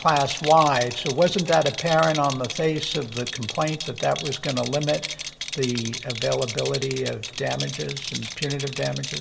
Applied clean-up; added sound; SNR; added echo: none; Rattle; 9 dB; reverberation time 1.6 s.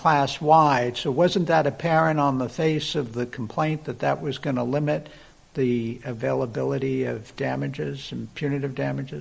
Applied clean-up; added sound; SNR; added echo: none; none; none; none.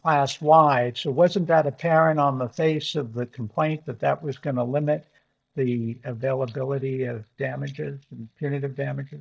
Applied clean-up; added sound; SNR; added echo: neural mask model DeepFilterNet 3.